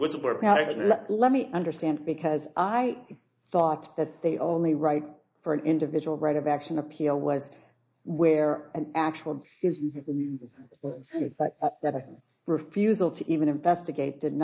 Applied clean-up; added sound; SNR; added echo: neural mask model Resemble Enhance denoiser.